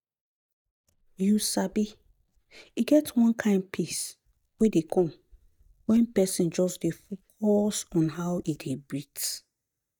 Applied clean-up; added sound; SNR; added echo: neural mask model DeepFilterNet 3.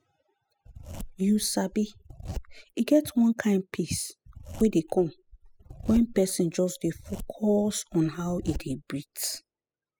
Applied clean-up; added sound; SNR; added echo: classical method spectral subtraction.